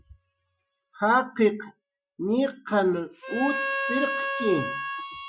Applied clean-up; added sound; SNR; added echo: classical method Wiener filter.